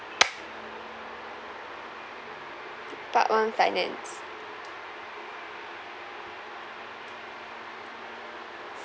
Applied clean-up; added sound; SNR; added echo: none; none; none; none.